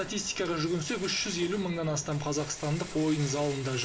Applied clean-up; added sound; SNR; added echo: none; Rattle; 15 dB; reverberation time 0.7 s.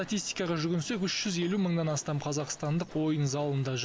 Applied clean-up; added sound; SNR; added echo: none; none; none; none.